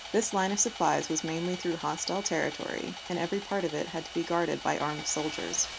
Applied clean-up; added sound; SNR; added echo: none; Sawing; 11 dB; none.